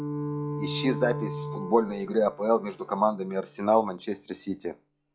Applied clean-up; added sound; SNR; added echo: classical method log-MMSE.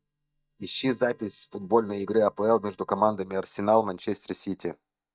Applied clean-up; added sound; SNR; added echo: neural mask model DeepFilterNet 3.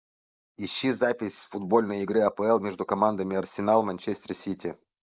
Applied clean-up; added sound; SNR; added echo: neural mask model Resemble Enhance denoiser.